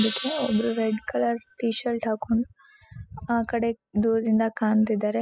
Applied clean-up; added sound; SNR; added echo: classical method spectral subtraction.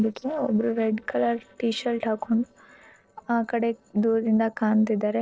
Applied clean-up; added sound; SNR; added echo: neural separator model SepFormer DNS4.